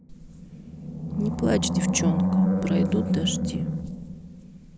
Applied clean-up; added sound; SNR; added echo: none; Animal; -5 dB; none.